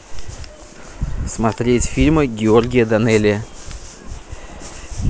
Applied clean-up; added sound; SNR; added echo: none; none; none; none.